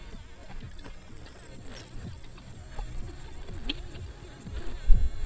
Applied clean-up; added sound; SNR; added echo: neural mask model DeepFilterNet 3.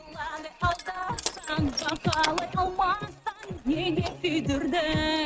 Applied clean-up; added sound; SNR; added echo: neural mask model RNNoise.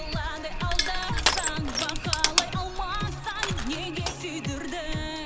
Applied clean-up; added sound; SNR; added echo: none; Crushing; -1 dB; none.